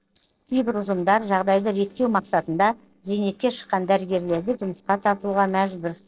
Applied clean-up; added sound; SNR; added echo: neural separator model SepFormer DNS4.